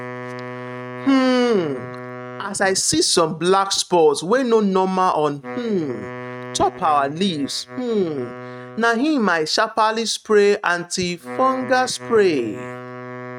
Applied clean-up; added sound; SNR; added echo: neural mask model RNNoise.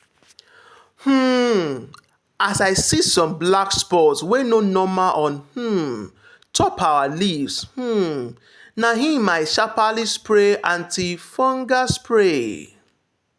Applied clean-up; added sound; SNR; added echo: none; none; none; none.